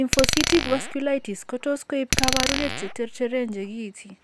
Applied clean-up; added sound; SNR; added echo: none; Glass; 1 dB; none.